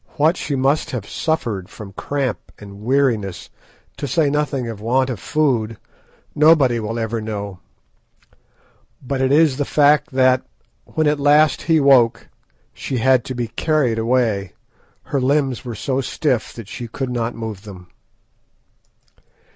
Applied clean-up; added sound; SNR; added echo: none; none; none; none.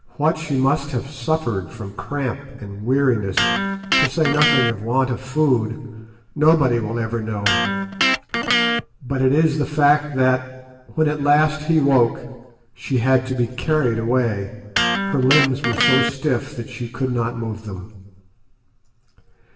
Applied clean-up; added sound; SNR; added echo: none; Electric guitar; 2 dB; reverberation time 1.2 s.